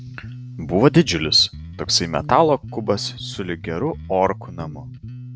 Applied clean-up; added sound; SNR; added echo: none; Bass guitar; 14 dB; none.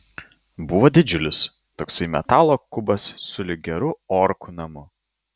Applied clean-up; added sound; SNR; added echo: none; none; none; none.